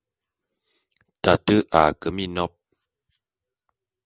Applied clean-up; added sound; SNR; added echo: none; none; none; none.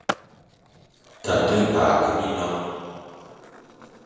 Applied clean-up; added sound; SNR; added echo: none; Skateboard; 14 dB; reverberation time 1.9 s.